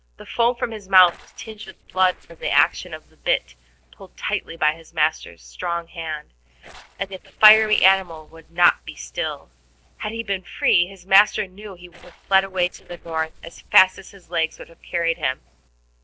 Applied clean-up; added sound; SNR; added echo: neural separator model SepFormer DNS4.